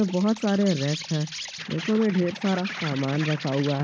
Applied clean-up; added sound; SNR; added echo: none; Insect; 11 dB; none.